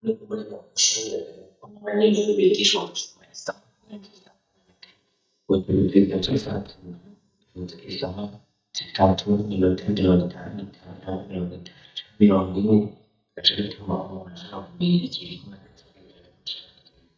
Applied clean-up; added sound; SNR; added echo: neural mask model DeepFilterNet 3.